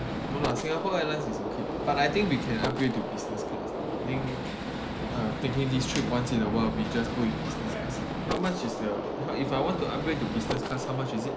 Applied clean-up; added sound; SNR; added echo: none; Gunshot, gunfire; 2 dB; none.